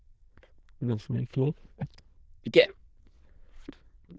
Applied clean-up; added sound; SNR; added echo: neural diffusion model UNIVERSE++.